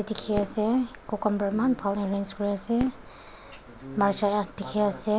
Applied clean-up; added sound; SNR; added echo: none; Fireworks; 18 dB; none.